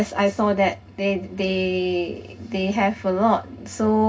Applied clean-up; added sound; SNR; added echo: none; none; none; reverberation time 0.3 s.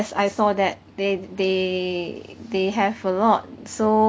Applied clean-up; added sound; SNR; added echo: none; none; none; none.